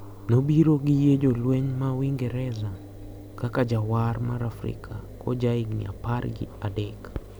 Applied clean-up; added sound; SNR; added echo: none; Engine; 15 dB; none.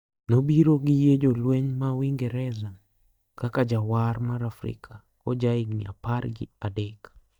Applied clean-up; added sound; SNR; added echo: neural mask model DeepFilterNet 3.